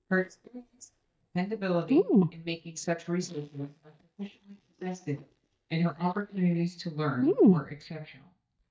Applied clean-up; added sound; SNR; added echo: neural mask model DeepFilterNet 3.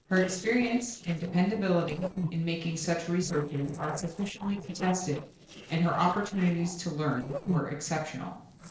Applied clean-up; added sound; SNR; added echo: neural separator model SepFormer DNS4.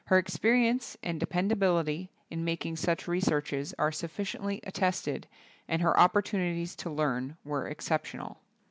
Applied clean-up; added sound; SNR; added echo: none; none; none; none.